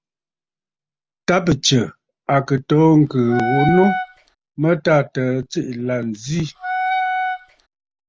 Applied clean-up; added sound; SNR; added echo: none; Wind instrument, woodwind instrument; 3 dB; none.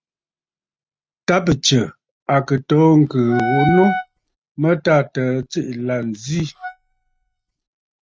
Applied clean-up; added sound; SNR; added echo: neural mask model RNNoise.